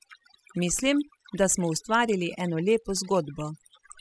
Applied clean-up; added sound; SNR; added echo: classical method spectral subtraction.